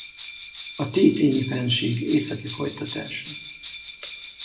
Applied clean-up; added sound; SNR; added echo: none; Bell; 2 dB; reverberation time 0.6 s.